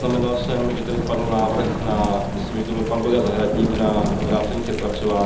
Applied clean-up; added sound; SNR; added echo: none; Thunder / Rain; 3 dB; reverberation time 0.8 s.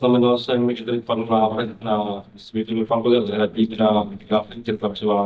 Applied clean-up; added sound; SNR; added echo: neural mask model DeepFilterNet 3.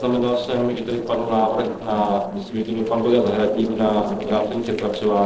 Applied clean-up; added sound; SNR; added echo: neural separator model SepFormer DNS4.